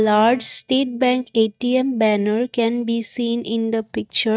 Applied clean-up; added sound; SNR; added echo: neural mask model DeepFilterNet 3.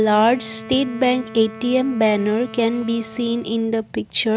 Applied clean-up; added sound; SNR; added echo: none; Wind instrument, woodwind instrument; 17 dB; none.